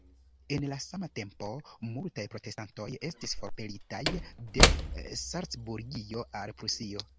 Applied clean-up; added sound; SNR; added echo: none; Slam / Wood; -4 dB; none.